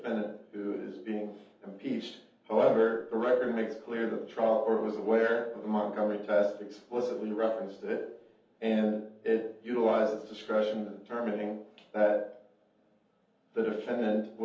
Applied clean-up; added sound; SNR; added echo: none; none; none; reverberation time 0.6 s.